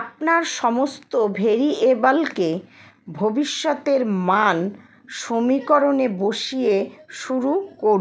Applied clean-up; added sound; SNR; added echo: none; none; none; none.